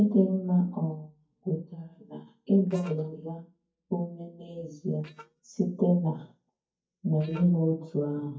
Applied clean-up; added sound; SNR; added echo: neural mask model DeepFilterNet 3.